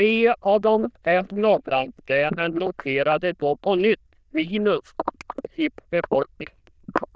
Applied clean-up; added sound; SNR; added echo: neural diffusion model UNIVERSE++.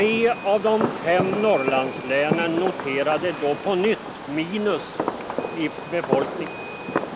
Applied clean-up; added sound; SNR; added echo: none; Fireworks; 5 dB; none.